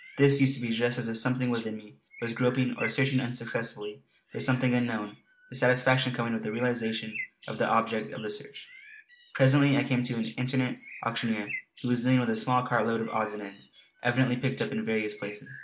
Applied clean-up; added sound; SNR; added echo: none; Bird; 19 dB; none.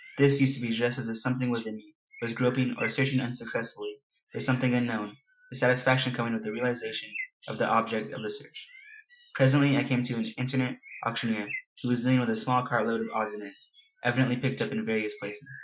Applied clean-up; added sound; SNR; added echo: classical method Wiener filter.